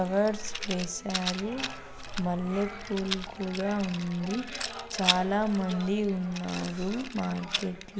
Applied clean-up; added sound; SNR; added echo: none; Rattle; 7 dB; none.